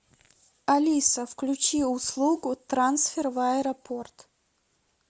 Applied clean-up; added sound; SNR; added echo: none; none; none; none.